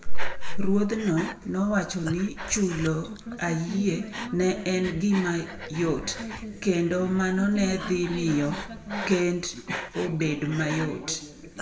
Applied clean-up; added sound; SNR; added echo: none; Breathing; 16 dB; reverberation time 0.6 s.